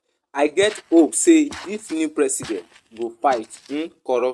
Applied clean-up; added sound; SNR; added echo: neural mask model RNNoise.